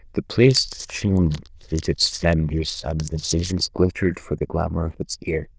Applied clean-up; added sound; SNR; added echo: neural diffusion model UNIVERSE++.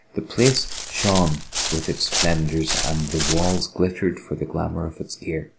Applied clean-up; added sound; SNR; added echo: none; Walk, footsteps; 2 dB; none.